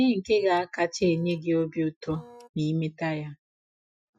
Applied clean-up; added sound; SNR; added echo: classical method Wiener filter.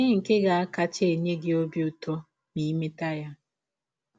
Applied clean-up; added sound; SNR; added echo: none; none; none; none.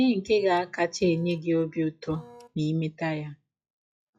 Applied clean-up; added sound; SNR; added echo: classical method log-MMSE.